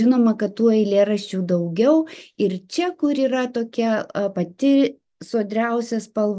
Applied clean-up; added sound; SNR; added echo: none; none; none; none.